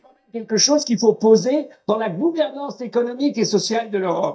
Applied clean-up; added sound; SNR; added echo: neural mask model DeepFilterNet 3.